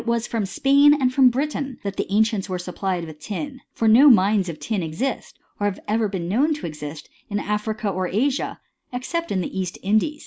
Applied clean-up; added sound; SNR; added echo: none; none; none; none.